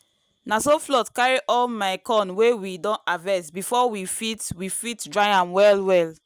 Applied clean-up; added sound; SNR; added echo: none; none; none; none.